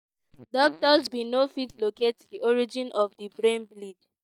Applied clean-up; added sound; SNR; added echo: neural mask model DeepFilterNet 3.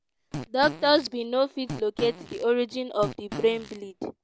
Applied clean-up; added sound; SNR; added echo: none; Fart; 13 dB; none.